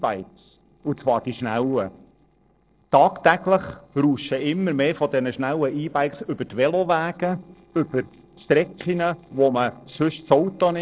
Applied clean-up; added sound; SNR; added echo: neural separator model SepFormer DNS4.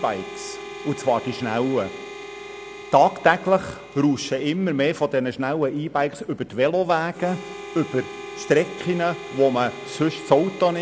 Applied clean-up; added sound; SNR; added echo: none; Harmonica; 15 dB; none.